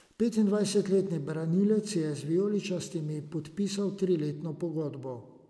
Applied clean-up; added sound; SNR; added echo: none; none; none; none.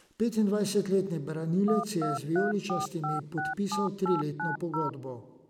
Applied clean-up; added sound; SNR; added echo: none; Telephone; 5 dB; none.